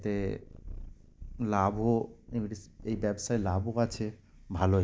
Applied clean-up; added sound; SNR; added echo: none; Purr; 16 dB; none.